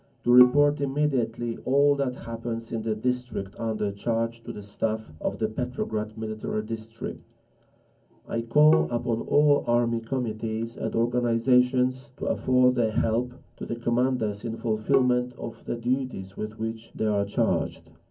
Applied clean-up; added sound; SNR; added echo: none; Bowed string instrument; 11 dB; reverberation time 0.3 s.